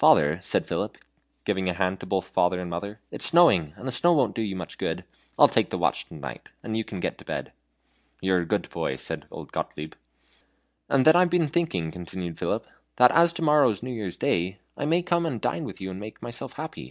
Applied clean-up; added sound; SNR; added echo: none; none; none; none.